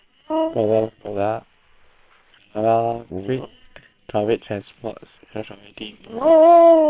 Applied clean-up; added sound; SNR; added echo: neural separator model SepFormer WHAM!.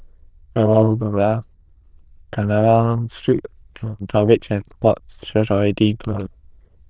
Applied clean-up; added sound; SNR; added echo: neural diffusion model UNIVERSE++.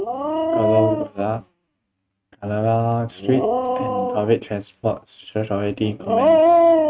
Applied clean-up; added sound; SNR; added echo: neural mask model RNNoise.